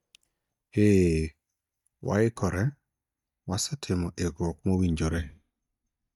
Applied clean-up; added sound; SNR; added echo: neural mask model DeepFilterNet 3.